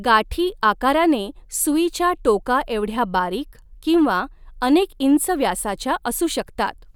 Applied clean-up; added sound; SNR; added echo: none; none; none; none.